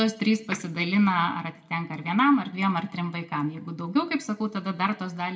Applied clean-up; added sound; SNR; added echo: none; none; none; reverberation time 0.4 s.